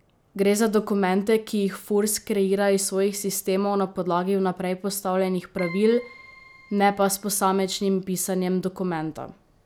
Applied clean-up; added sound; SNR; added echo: none; Keyboard (musical); 20 dB; none.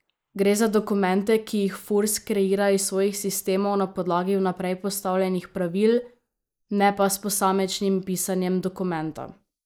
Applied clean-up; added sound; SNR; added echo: neural mask model Resemble Enhance denoiser.